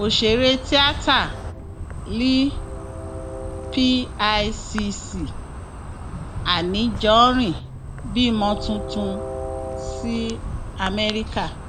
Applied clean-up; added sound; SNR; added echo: none; Insect + Train; 8 dB; none.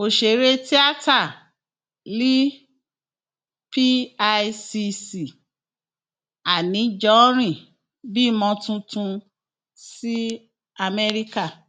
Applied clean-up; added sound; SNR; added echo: none; none; none; none.